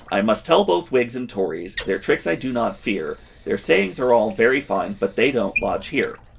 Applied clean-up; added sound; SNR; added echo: none; Sink (filling or washing) / Water; 15 dB; none.